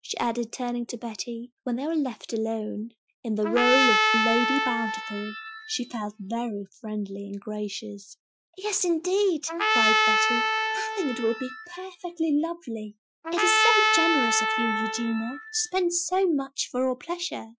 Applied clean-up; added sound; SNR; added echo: classical method Wiener filter.